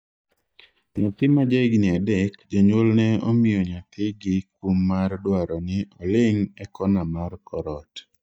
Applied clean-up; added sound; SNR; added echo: neural mask model DeepFilterNet 3.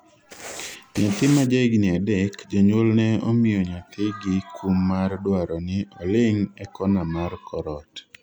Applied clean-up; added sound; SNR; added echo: none; Writing; 13 dB; none.